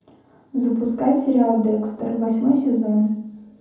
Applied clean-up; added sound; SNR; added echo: none; none; none; reverberation time 0.9 s.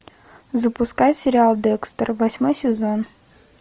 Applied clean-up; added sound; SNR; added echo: none; none; none; none.